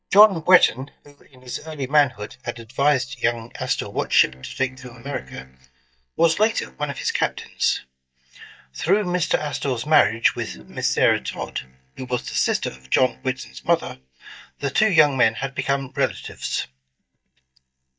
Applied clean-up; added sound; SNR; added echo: neural mask model DeepFilterNet 3.